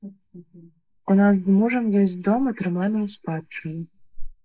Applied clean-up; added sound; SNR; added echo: neural mask model Resemble Enhance denoiser.